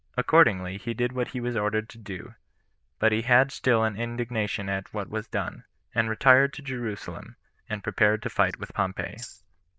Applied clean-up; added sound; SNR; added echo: neural diffusion model UNIVERSE++.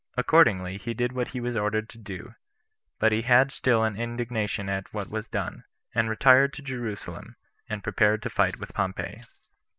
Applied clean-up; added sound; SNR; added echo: none; Tambourine; 17 dB; none.